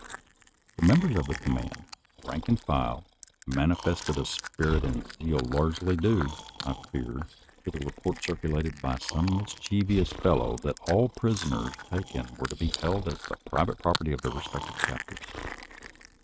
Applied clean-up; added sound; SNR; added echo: neural mask model RNNoise.